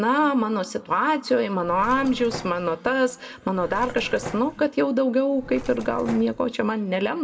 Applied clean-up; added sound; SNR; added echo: none; Mechanisms; 14 dB; reverberation time 1.5 s.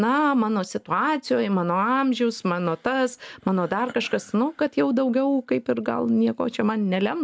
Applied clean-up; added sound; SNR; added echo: none; none; none; none.